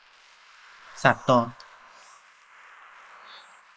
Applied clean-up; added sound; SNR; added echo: neural mask model Resemble Enhance denoiser.